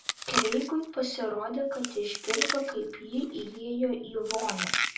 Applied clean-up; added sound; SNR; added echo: none; Chewing, mastication; 3 dB; reverberation time 0.3 s.